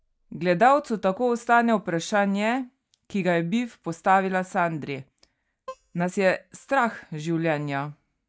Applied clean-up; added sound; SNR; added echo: neural mask model DeepFilterNet 3.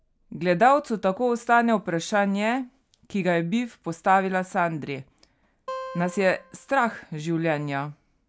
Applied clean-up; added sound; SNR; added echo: none; Acoustic guitar; 13 dB; none.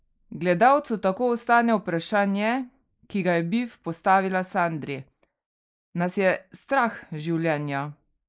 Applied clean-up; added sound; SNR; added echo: neural mask model Resemble Enhance denoiser.